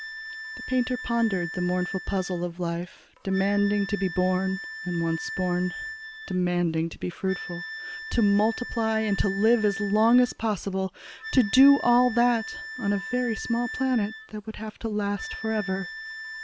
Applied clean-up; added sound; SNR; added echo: none; Wind instrument, woodwind instrument; 12 dB; none.